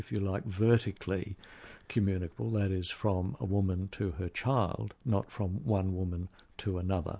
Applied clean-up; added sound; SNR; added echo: none; none; none; none.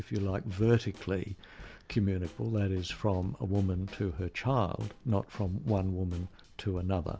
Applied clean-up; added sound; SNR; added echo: none; Snare drum / Drum kit; 20 dB; none.